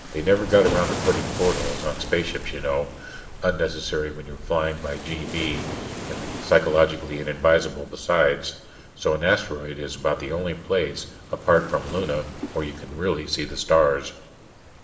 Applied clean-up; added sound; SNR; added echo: none; Waves, surf; 10 dB; reverberation time 1.0 s.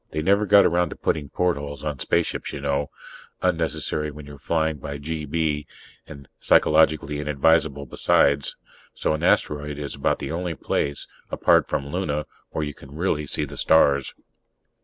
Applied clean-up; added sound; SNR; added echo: none; none; none; none.